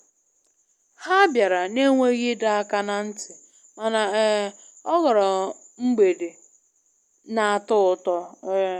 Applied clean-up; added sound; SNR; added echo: none; none; none; none.